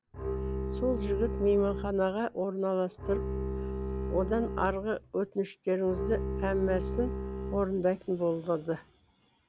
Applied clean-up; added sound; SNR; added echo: none; Bowed string instrument; 4 dB; none.